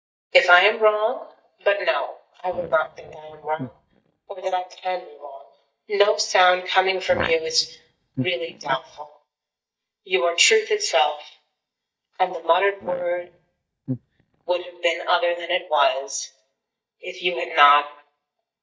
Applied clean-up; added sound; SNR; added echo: neural mask model DeepFilterNet 3.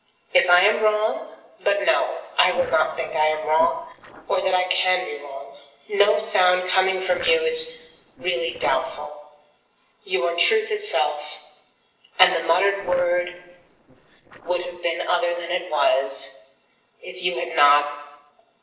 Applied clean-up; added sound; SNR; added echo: neural separator model SepFormer DNS4.